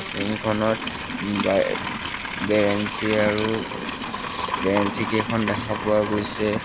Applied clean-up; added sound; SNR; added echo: none; Livestock, farm animals, working animals; 5 dB; none.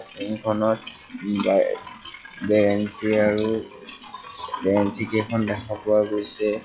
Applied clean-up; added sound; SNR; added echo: classical method log-MMSE.